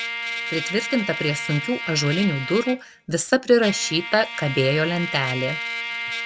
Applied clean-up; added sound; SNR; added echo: none; Trumpet; 7 dB; none.